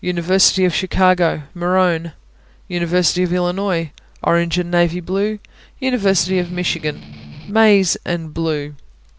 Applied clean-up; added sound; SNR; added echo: none; Strum; 16 dB; none.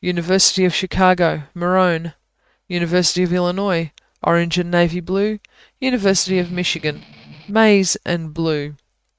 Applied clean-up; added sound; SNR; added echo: neural mask model RNNoise.